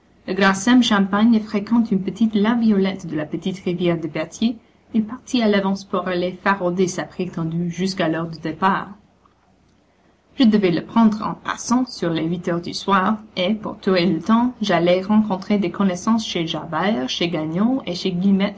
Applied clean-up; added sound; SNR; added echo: none; none; none; none.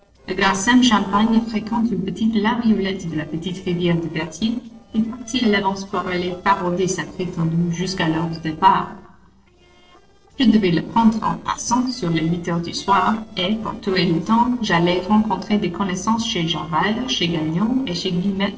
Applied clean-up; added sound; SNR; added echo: neural separator model SepFormer DNS4.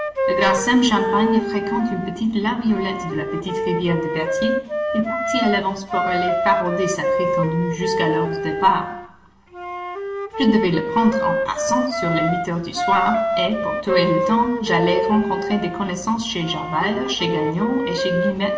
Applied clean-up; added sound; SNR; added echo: none; Wind instrument, woodwind instrument; 2 dB; reverberation time 0.9 s.